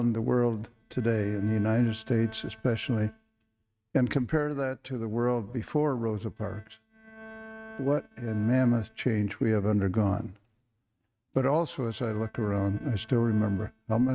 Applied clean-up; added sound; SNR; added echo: neural mask model RNNoise.